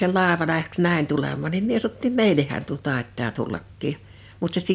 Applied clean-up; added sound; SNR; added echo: none; none; none; none.